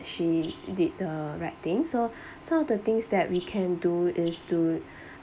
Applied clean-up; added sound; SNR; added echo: none; Rattle (instrument); 16 dB; none.